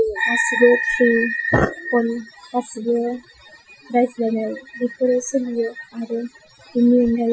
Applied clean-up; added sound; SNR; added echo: classical method Wiener filter.